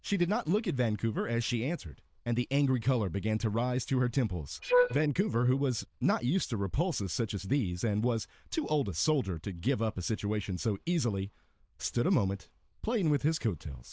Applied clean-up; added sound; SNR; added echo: neural diffusion model UNIVERSE++.